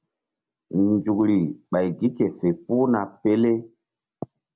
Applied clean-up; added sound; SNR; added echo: none; none; none; none.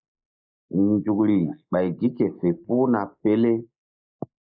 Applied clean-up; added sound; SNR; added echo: neural mask model Resemble Enhance denoiser.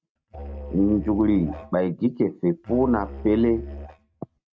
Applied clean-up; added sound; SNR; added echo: neural mask model RNNoise.